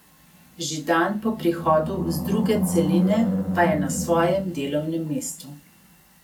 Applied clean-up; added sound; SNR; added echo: none; Animal; 4 dB; none.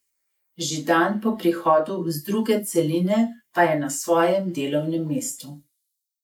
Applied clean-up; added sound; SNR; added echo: neural mask model Resemble Enhance denoiser.